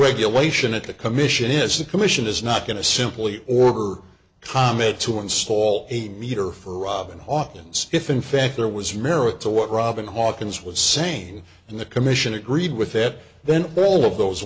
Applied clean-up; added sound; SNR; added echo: none; none; none; none.